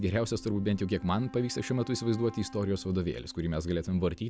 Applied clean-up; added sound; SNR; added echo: none; Wind instrument, woodwind instrument; 20 dB; none.